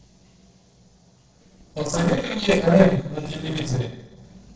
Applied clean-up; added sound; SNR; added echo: neural separator model SepFormer DNS4.